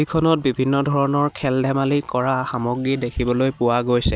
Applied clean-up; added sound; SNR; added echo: none; none; none; none.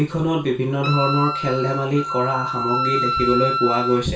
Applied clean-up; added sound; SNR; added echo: none; Wind instrument, woodwind instrument; 4 dB; reverberation time 0.3 s.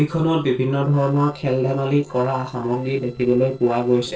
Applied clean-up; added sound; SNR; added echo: neural separator model SepFormer DNS4.